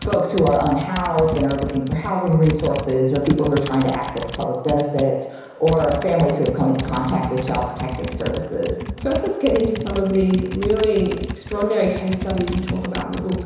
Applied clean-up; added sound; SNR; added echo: none; Computer keyboard; 10 dB; reverberation time 1.0 s.